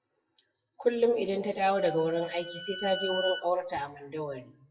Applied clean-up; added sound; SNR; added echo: classical method WPE with log-MMSE.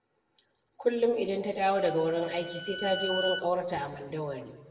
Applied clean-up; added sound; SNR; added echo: none; Bowed string instrument; 9 dB; reverberation time 1.2 s.